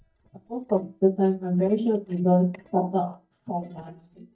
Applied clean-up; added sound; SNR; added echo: neural mask model DeepFilterNet 3.